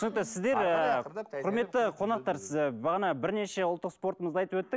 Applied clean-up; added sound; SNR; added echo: none; none; none; none.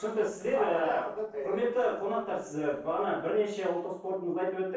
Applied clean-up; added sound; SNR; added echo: neural separator model SepFormer DNS4.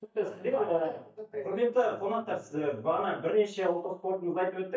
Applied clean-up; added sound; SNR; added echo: neural mask model DeepFilterNet 3.